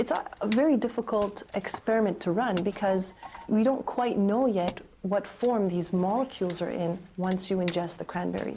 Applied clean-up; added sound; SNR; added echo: none; Wood; 18 dB; none.